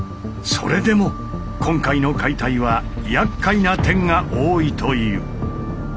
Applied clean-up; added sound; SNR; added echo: none; none; none; none.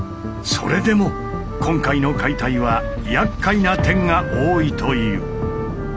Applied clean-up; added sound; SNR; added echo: none; Wind instrument, woodwind instrument; 11 dB; none.